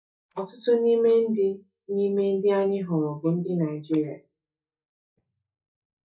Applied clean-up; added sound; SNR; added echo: neural mask model DeepFilterNet 3.